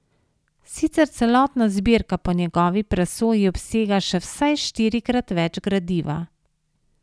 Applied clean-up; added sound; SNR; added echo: none; none; none; none.